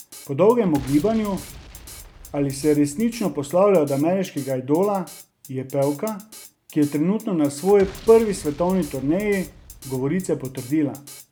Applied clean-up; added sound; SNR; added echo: none; Drum kit + Boom; 20 dB; none.